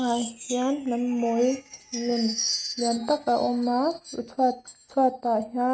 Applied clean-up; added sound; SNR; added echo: neural mask model RNNoise.